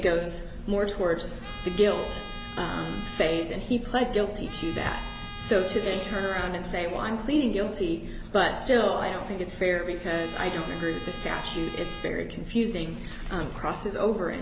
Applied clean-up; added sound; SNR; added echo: none; Trumpet; 14 dB; none.